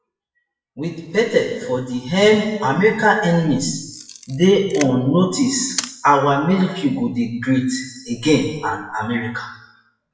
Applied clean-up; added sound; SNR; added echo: classical method WPE with log-MMSE.